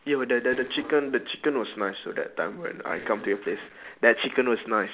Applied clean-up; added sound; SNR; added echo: none; none; none; none.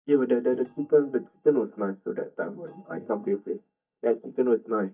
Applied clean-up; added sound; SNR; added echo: neural mask model DeepFilterNet 3.